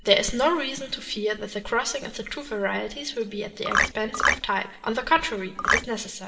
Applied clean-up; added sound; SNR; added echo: none; Marimba, xylophone; -4 dB; reverberation time 2.5 s.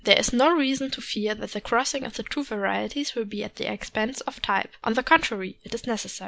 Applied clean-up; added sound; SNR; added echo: none; none; none; none.